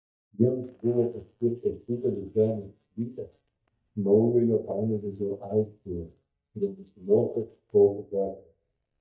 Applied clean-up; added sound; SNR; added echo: neural mask model DeepFilterNet 3.